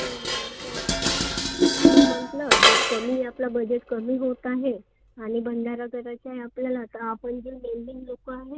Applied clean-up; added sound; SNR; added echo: none; Dishes, pots, and pans; -4 dB; none.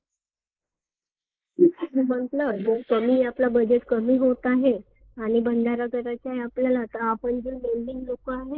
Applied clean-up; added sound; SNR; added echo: neural mask model Resemble Enhance denoiser.